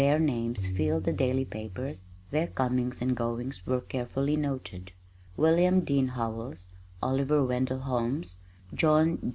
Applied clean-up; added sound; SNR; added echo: none; Tabla; 10 dB; none.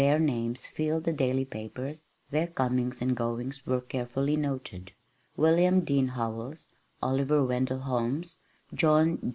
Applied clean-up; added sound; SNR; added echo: neural mask model Resemble Enhance denoiser.